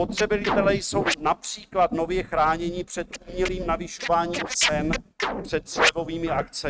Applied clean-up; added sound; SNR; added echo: neural mask model RNNoise.